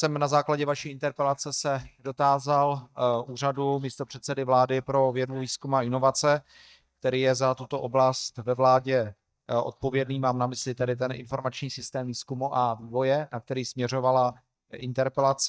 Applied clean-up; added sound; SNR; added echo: neural mask model DeepFilterNet 3.